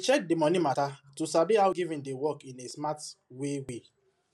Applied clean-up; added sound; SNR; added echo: none; none; none; none.